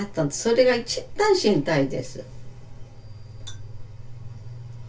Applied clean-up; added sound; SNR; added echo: none; none; none; reverberation time 0.2 s.